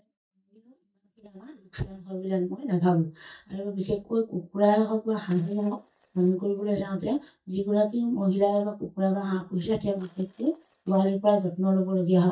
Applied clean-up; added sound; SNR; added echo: neural mask model DeepFilterNet 3.